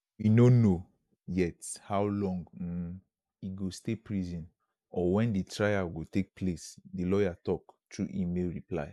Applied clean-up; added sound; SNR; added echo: none; none; none; none.